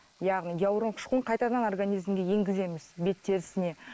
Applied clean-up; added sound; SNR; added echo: neural mask model Resemble Enhance denoiser.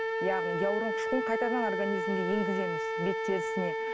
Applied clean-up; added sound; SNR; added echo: none; Wind instrument, woodwind instrument; -1 dB; none.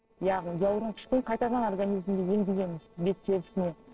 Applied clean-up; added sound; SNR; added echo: neural separator model SepFormer DNS4.